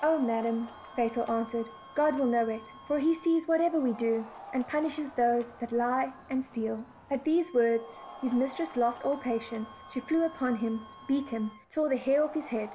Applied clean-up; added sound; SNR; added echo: none; Crowd + Wind instrument, woodwind instrument; 19 dB; none.